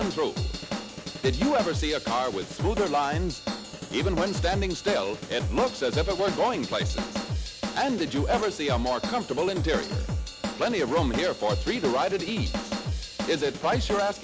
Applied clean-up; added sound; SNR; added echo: none; Drum / Drum kit; 4 dB; none.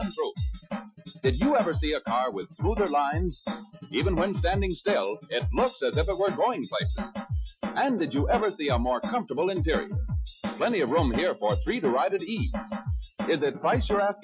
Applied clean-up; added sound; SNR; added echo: classical method Wiener filter.